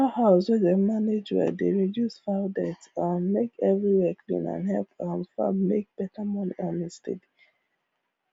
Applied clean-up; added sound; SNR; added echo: none; none; none; none.